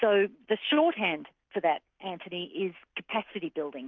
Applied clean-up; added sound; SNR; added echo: none; none; none; none.